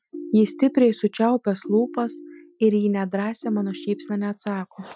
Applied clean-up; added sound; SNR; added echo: classical method Wiener filter.